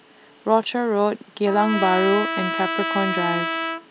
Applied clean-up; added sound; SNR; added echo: none; Trumpet; 5 dB; none.